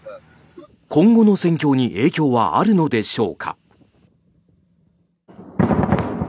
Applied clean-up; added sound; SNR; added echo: none; none; none; none.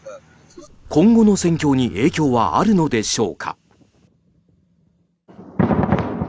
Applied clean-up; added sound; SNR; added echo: none; Livestock, farm animals, working animals; 20 dB; none.